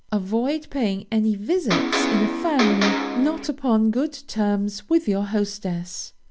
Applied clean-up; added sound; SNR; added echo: none; Electric guitar; 1 dB; none.